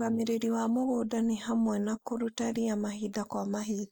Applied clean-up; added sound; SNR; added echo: neural mask model Resemble Enhance denoiser.